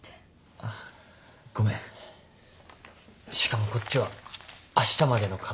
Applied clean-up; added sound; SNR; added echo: none; none; none; none.